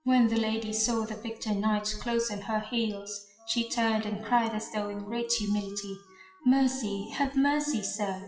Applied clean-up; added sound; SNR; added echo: classical method WPE with log-MMSE.